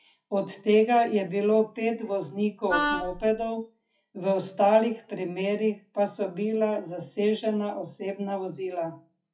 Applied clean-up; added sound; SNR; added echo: classical method WPE with log-MMSE.